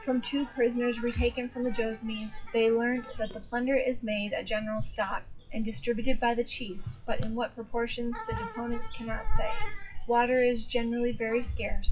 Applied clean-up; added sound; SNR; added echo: classical method WPE with log-MMSE.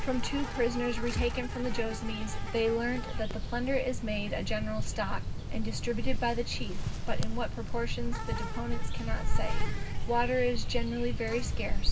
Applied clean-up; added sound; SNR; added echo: none; Insect; -4 dB; reverberation time 0.4 s.